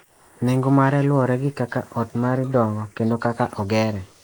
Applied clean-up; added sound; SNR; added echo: neural mask model Resemble Enhance denoiser.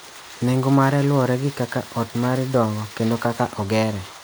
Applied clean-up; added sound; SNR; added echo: none; none; none; none.